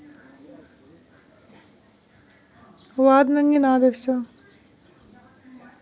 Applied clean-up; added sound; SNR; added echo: none; none; none; none.